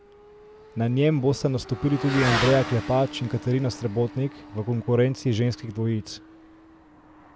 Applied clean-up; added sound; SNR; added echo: none; Motorcycle / Accelerating, revving, vroom; 10 dB; none.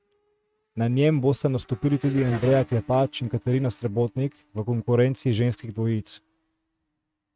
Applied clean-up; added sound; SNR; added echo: neural mask model RNNoise.